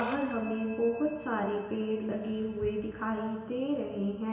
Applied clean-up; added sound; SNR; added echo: none; Telephone; 13 dB; reverberation time 1.5 s.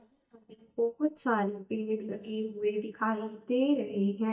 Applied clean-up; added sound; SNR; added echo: neural mask model DeepFilterNet 3.